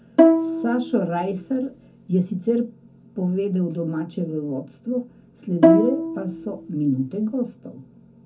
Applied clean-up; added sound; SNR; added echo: none; Bowed string instrument; -4 dB; reverberation time 0.3 s.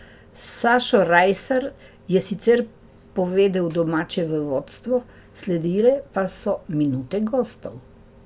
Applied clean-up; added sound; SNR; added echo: none; none; none; none.